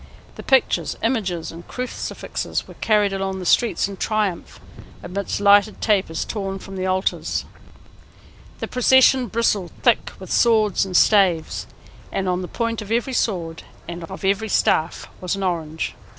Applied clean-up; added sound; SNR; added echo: none; Wind; 18 dB; none.